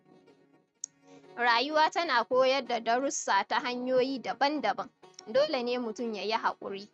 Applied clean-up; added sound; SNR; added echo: neural mask model RNNoise.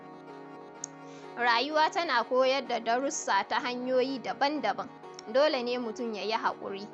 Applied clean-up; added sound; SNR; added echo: none; Piano; 17 dB; none.